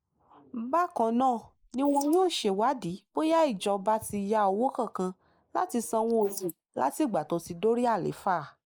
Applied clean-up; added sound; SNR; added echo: neural mask model Resemble Enhance denoiser.